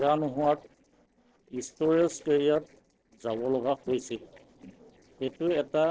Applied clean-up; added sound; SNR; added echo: neural separator model SepFormer DNS4.